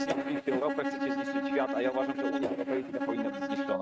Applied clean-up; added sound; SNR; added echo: neural mask model RNNoise.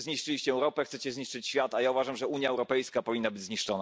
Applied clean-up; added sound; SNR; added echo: none; none; none; none.